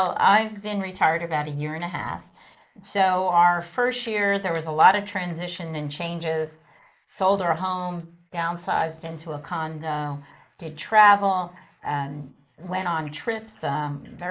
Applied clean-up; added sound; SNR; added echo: neural mask model Resemble Enhance denoiser.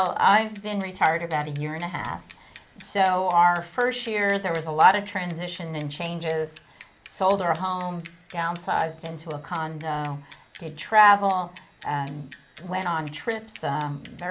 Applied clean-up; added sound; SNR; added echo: none; Bicycle; 7 dB; none.